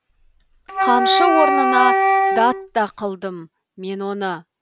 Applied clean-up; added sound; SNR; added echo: none; Wind instrument, woodwind instrument; -3 dB; none.